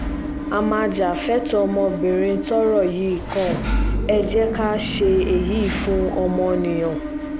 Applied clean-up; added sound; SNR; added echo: none; Engine / Mechanisms; 4 dB; none.